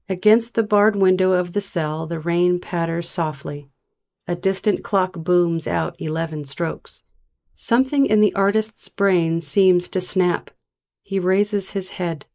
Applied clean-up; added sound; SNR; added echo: neural mask model Resemble Enhance denoiser.